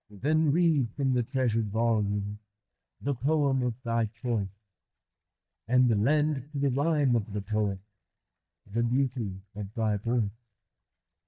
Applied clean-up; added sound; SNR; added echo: neural mask model DeepFilterNet 3.